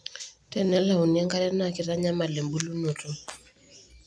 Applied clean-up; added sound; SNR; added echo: none; none; none; none.